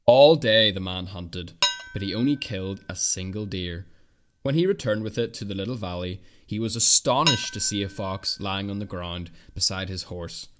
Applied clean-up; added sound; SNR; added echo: none; Dishes, pots, and pans; 10 dB; none.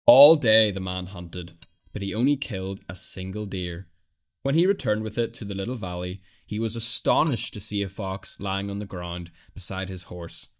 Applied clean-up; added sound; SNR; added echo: neural mask model DeepFilterNet 3.